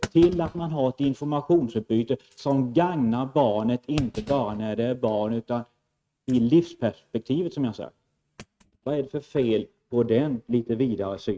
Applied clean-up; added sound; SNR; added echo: neural mask model RNNoise.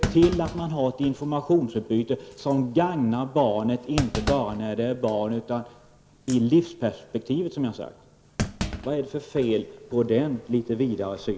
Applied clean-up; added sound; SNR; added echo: none; Thump, thud; 11 dB; none.